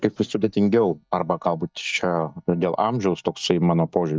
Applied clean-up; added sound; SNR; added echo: neural mask model DeepFilterNet 3.